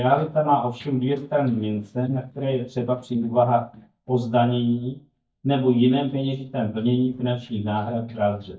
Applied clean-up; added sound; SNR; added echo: neural mask model DeepFilterNet 3.